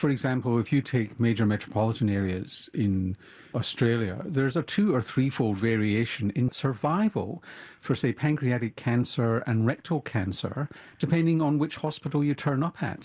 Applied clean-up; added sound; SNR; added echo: none; none; none; none.